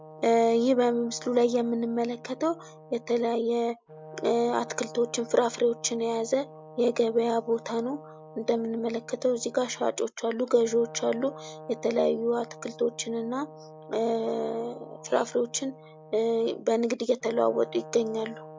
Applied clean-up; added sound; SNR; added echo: none; Brass instrument; 19 dB; none.